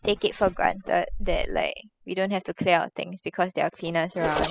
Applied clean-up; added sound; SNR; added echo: classical method spectral subtraction.